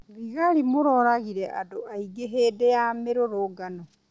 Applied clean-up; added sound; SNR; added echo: none; none; none; none.